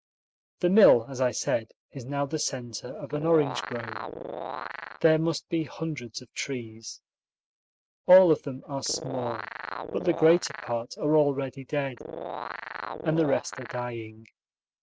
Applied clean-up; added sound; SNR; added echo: neural mask model RNNoise.